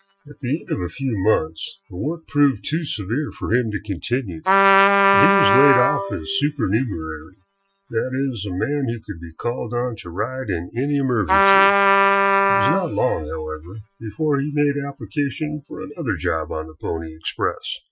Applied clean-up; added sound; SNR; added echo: classical method Wiener filter.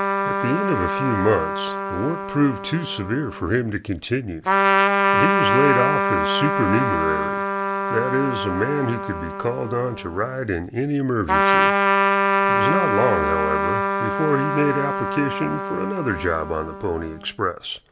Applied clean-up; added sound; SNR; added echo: none; Trumpet; -2 dB; none.